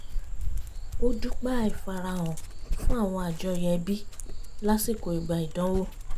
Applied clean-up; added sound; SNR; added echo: none; Dog; -2 dB; none.